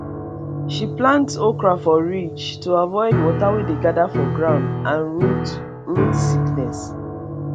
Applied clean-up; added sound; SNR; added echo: none; Piano; 2 dB; none.